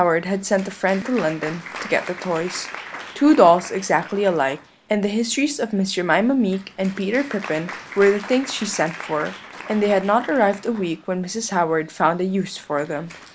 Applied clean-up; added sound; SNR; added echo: none; Applause; 17 dB; none.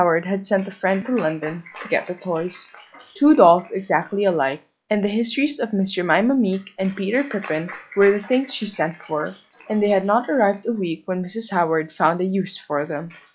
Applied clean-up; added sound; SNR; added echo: classical method log-MMSE.